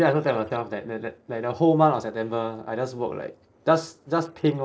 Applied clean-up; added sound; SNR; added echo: neural separator model SepFormer DNS4.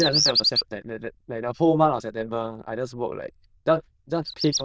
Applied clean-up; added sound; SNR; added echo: neural diffusion model UNIVERSE++.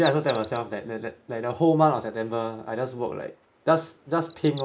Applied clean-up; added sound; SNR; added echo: neural mask model Resemble Enhance denoiser.